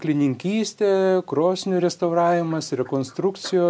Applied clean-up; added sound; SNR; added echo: none; none; none; none.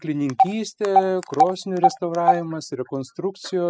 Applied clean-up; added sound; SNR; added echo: classical method spectral subtraction.